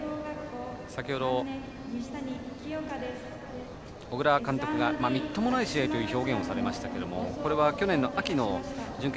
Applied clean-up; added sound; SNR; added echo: none; none; none; none.